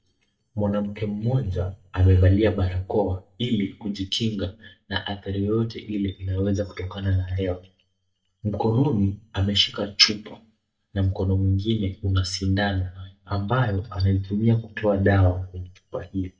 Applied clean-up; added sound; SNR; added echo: neural mask model DeepFilterNet 3.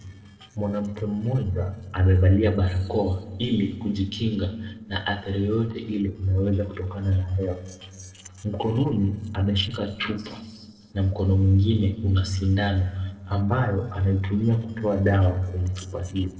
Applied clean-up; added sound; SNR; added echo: neural separator model SepFormer DNS4.